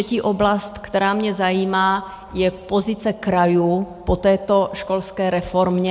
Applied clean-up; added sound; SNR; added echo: none; none; none; none.